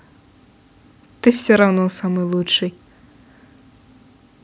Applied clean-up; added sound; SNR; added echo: none; none; none; none.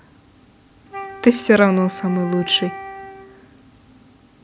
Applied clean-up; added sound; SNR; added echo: none; Wind instrument, woodwind instrument; 14 dB; none.